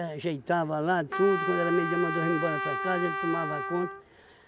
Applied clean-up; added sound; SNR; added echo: none; Trumpet; 3 dB; none.